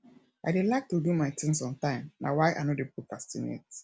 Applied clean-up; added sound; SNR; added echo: none; none; none; none.